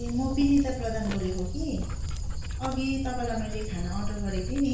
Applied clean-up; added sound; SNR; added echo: none; Dog; 2 dB; reverberation time 0.5 s.